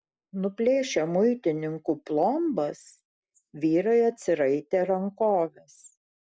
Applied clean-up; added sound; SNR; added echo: neural mask model Resemble Enhance denoiser.